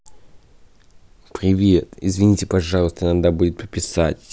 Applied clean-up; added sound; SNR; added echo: none; none; none; none.